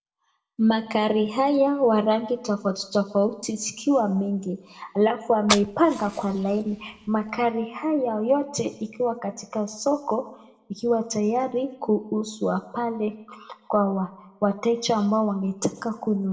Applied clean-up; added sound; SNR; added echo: none; Fire; 8 dB; reverberation time 0.8 s.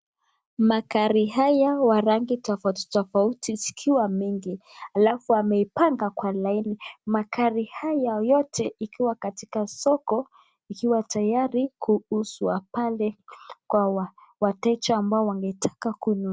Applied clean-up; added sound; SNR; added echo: none; none; none; none.